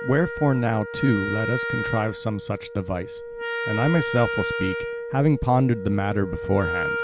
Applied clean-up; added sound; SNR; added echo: none; Wind instrument, woodwind instrument; 6 dB; none.